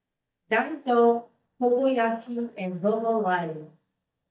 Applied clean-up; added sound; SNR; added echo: neural mask model DeepFilterNet 3.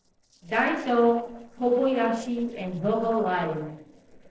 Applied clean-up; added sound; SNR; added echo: neural separator model SepFormer DNS4.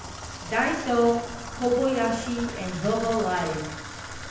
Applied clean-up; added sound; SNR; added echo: none; Bathtub (filling or washing) / Water tap, faucet; 10 dB; reverberation time 0.9 s.